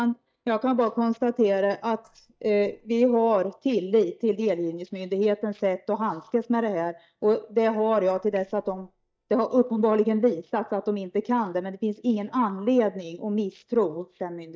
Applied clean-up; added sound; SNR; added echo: neural mask model DeepFilterNet 3.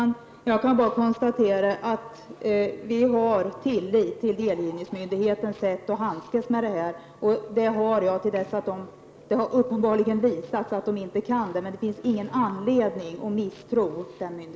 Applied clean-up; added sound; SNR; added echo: none; none; none; none.